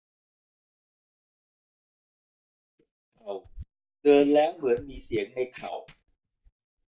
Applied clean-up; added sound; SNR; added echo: neural mask model DeepFilterNet 3.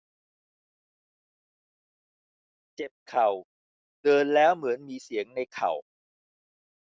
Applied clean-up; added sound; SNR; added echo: none; none; none; none.